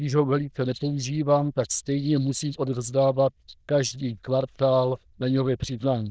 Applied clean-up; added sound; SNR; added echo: neural diffusion model UNIVERSE++.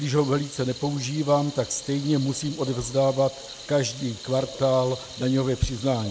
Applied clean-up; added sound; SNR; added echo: none; Sink (filling or washing) / Water tap, faucet; 16 dB; none.